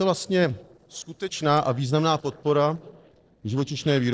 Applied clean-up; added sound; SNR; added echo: neural separator model SepFormer DNS4.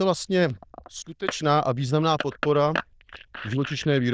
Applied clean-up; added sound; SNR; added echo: neural diffusion model UNIVERSE++.